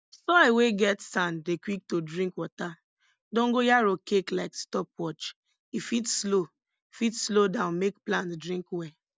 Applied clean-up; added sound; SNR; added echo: none; none; none; none.